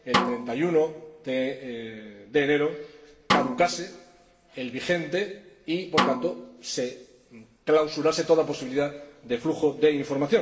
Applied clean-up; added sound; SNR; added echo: none; Snare drum; 4 dB; reverberation time 1.0 s.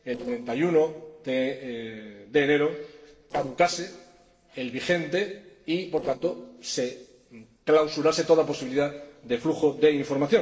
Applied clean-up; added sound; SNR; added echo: neural separator model SepFormer DNS4.